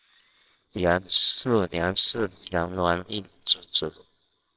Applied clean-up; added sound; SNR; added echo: neural separator model SepFormer WHAMR!.